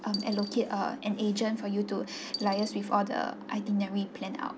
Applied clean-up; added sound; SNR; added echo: none; Coin (dropping); 15 dB; none.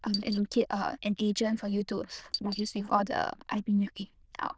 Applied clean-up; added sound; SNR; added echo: neural diffusion model UNIVERSE++.